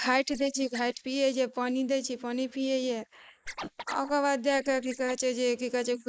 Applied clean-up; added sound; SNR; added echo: neural mask model Resemble Enhance denoiser.